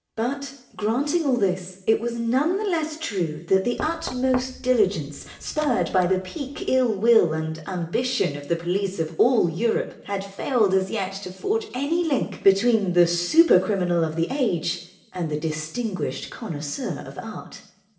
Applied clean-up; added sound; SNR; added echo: none; Knock; 15 dB; reverberation time 0.7 s.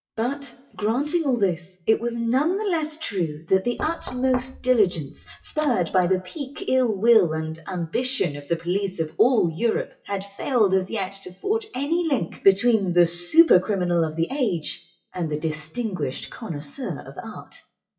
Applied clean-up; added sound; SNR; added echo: classical method WPE with log-MMSE.